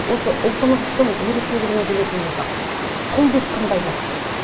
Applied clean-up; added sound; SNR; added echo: none; Water; 3 dB; reverberation time 0.6 s.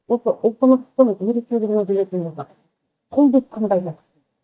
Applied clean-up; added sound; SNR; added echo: neural mask model DeepFilterNet 3.